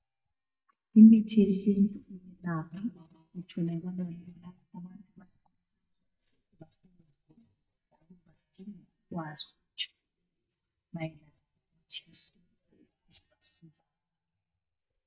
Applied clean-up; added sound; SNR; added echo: neural mask model DeepFilterNet 3.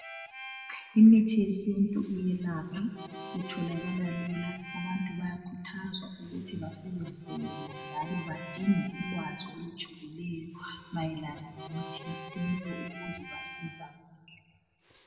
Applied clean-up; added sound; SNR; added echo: none; Harmonica; 15 dB; reverberation time 1.4 s.